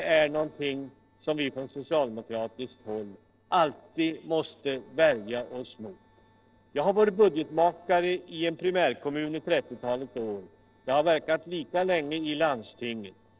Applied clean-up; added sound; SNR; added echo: neural separator model SepFormer DNS4.